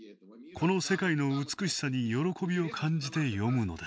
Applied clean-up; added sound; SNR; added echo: none; none; none; none.